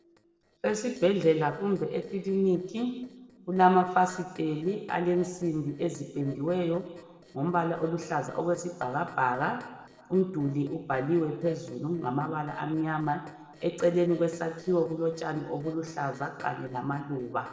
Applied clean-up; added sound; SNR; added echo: neural separator model SepFormer DNS4.